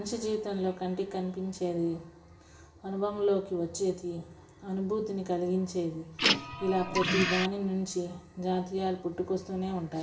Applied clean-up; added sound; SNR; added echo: none; Printer; -2 dB; reverberation time 0.6 s.